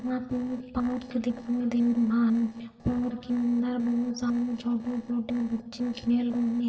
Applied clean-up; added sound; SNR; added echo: neural separator model SepFormer DNS4.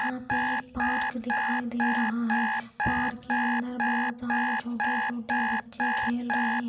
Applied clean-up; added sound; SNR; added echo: none; Alarm; -3 dB; reverberation time 2.4 s.